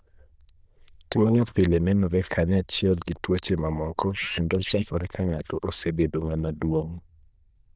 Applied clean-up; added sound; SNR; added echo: neural diffusion model UNIVERSE++.